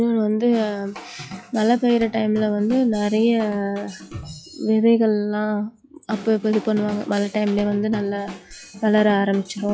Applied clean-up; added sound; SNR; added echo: classical method log-MMSE.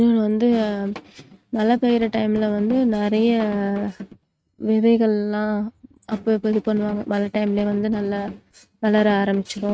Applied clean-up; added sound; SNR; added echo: neural mask model RNNoise.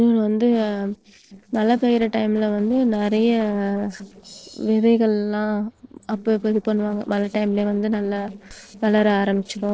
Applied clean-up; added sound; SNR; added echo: neural separator model SepFormer DNS4.